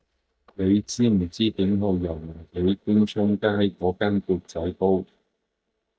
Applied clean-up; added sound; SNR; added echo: neural mask model DeepFilterNet 3.